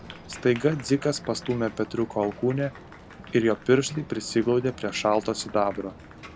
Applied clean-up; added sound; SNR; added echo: none; Applause + Ocean; 17 dB; none.